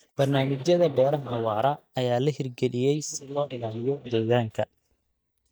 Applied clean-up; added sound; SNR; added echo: neural mask model DeepFilterNet 3.